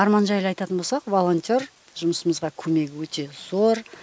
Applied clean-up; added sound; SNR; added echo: none; none; none; none.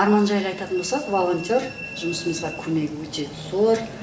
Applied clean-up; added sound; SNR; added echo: none; Train; 13 dB; reverberation time 0.7 s.